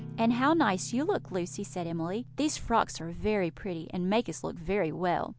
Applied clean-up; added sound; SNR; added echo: none; Guitar; 17 dB; none.